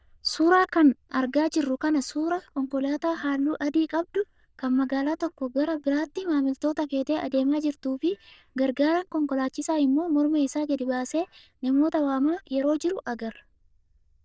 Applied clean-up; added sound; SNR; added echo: neural diffusion model UNIVERSE++.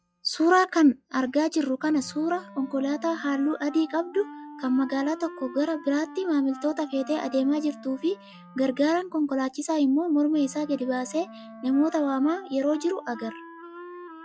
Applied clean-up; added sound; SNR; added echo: classical method log-MMSE.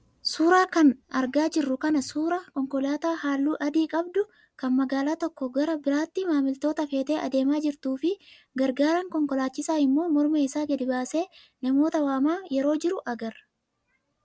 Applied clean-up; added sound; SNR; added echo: none; none; none; none.